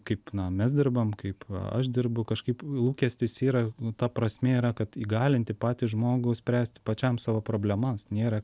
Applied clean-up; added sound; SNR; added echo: none; none; none; none.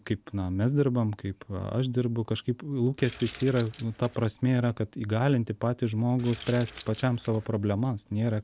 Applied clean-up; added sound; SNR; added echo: none; Keys jangling; 18 dB; none.